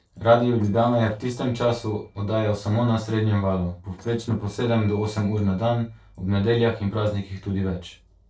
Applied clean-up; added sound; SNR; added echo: neural separator model SepFormer DNS4.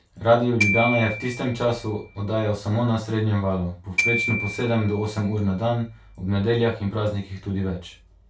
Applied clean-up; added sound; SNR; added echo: none; Glockenspiel; 7 dB; reverberation time 0.3 s.